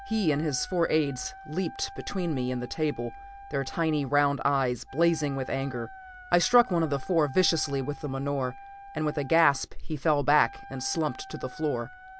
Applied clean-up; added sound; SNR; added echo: none; Wind instrument, woodwind instrument; 18 dB; none.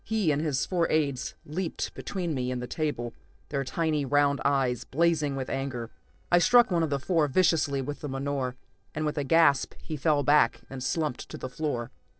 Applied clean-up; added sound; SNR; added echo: neural separator model SepFormer DNS4.